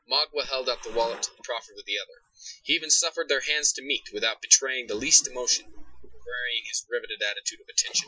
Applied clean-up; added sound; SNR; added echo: classical method Wiener filter.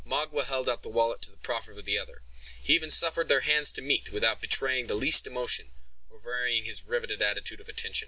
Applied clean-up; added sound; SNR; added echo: none; none; none; none.